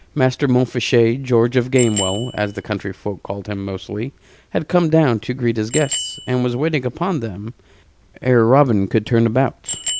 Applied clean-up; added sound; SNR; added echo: none; Bicycle bell; 14 dB; none.